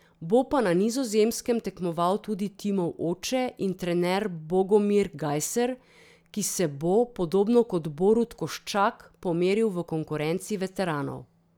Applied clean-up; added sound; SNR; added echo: none; none; none; none.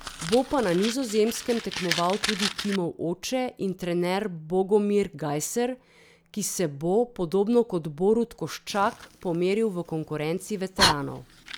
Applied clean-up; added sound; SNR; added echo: none; Fire; 9 dB; none.